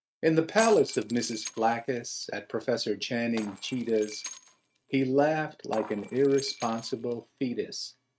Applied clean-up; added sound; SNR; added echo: neural mask model RNNoise.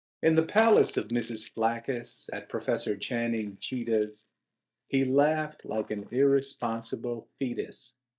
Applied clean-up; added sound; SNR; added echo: neural mask model DeepFilterNet 3.